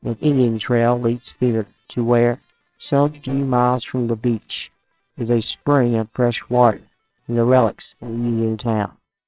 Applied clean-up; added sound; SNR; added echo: neural separator model SepFormer WHAMR!.